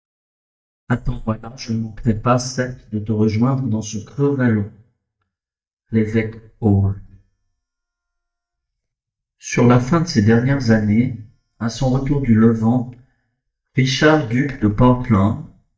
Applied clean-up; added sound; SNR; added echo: neural mask model DeepFilterNet 3.